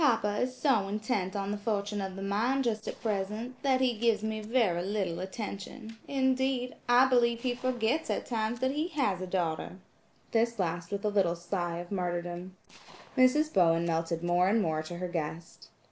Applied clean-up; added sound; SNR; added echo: neural separator model SepFormer DNS4.